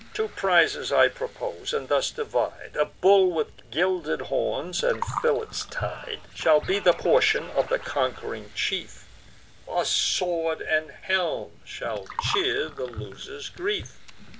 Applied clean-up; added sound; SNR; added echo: none; Scratching (performance technique) + Gurgling; 15 dB; none.